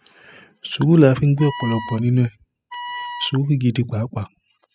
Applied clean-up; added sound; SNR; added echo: classical method spectral subtraction.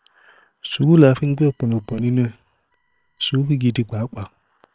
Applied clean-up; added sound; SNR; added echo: neural separator model SepFormer WHAM!.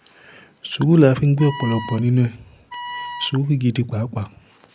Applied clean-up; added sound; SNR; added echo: none; Wind instrument, woodwind instrument; 14 dB; none.